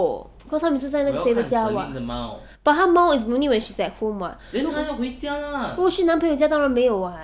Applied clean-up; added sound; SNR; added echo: none; none; none; none.